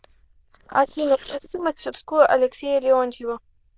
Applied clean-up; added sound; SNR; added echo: neural diffusion model UNIVERSE++.